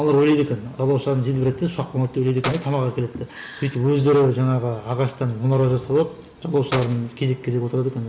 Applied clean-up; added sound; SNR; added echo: none; Keys jangling; 18 dB; none.